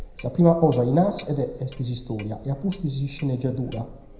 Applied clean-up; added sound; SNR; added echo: none; Clock; 18 dB; reverberation time 0.8 s.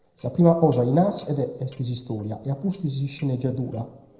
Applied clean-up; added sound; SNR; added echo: neural separator model SepFormer DNS4.